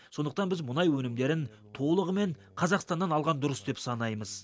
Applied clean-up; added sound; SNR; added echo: none; none; none; none.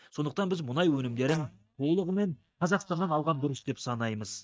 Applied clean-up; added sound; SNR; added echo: neural mask model DeepFilterNet 3.